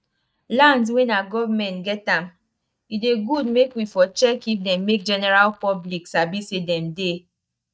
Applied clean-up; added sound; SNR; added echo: neural mask model DeepFilterNet 3.